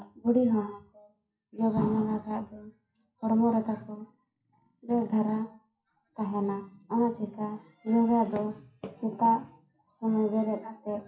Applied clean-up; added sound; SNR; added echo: classical method WPE with log-MMSE.